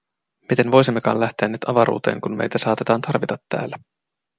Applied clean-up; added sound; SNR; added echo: none; none; none; none.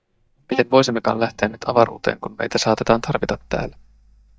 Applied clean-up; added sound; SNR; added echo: neural mask model DeepFilterNet 3.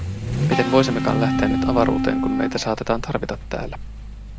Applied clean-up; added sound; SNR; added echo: none; Accelerating, revving, vroom / Vehicle + Electric guitar / Bass guitar; 0 dB; none.